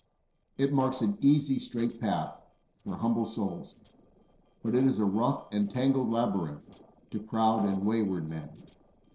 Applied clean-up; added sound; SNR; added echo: neural separator model SepFormer DNS4.